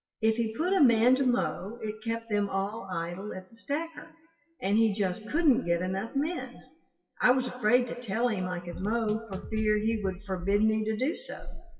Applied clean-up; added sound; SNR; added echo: classical method WPE with log-MMSE.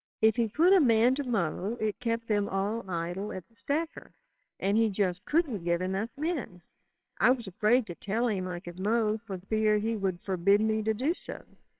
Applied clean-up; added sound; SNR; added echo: neural separator model SepFormer WHAMR!.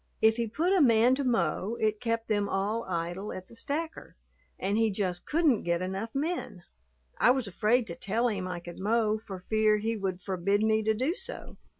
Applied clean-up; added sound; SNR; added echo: none; none; none; none.